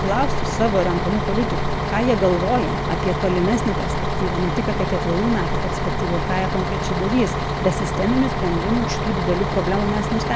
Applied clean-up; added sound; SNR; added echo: none; Bus; 1 dB; none.